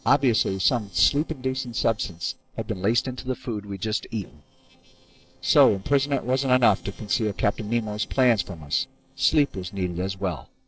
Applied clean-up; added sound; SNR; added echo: neural separator model SepFormer DNS4.